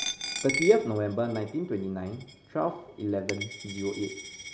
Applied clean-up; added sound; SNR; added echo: none; Coin (dropping); 9 dB; none.